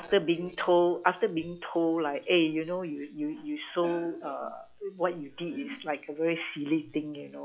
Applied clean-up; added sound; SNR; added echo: classical method log-MMSE.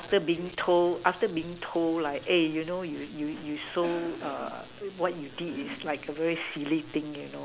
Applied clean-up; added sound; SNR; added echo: none; Cough; 15 dB; none.